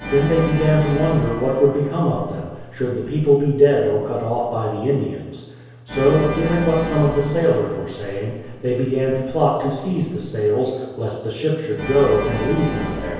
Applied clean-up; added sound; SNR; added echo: none; Organ; 12 dB; reverberation time 1.2 s.